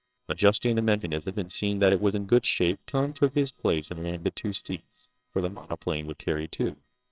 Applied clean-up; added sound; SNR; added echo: neural separator model SepFormer WHAMR!.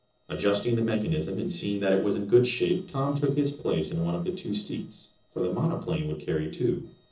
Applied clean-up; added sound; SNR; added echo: neural separator model SepFormer DNS4.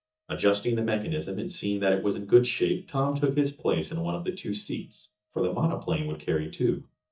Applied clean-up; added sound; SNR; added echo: neural mask model DeepFilterNet 3.